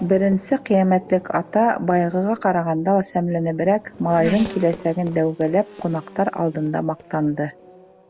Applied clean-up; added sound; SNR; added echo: none; Race car, auto racing / Accelerating, revving, vroom; 17 dB; none.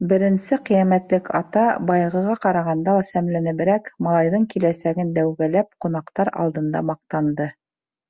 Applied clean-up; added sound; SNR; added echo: none; none; none; none.